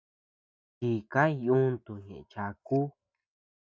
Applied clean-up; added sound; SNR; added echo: none; none; none; none.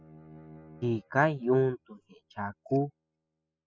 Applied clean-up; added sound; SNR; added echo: classical method spectral subtraction.